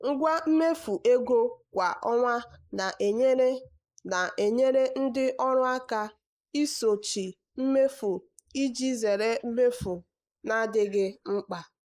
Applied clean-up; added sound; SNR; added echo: neural mask model Resemble Enhance denoiser.